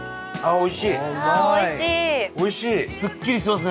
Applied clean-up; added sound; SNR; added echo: none; none; none; none.